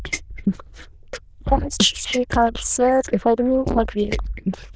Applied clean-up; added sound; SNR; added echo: neural diffusion model UNIVERSE++.